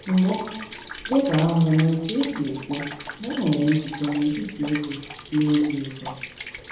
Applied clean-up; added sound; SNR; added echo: none; Rain; 13 dB; reverberation time 1.0 s.